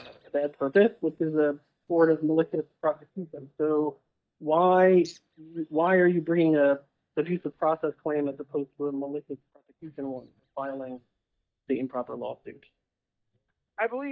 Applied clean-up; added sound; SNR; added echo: neural mask model DeepFilterNet 3.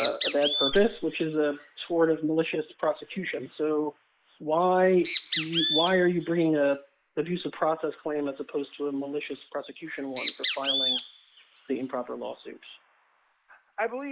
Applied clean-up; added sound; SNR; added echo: neural mask model Resemble Enhance denoiser.